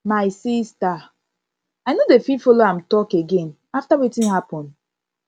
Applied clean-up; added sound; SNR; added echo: none; Hi-hat; 18 dB; none.